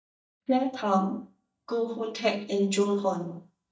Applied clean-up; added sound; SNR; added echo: neural mask model DeepFilterNet 3.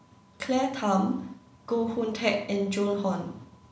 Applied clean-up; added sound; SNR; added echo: none; none; none; none.